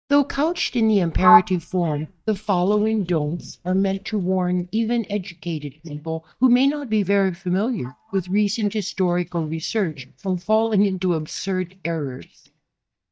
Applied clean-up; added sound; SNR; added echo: neural mask model DeepFilterNet 3.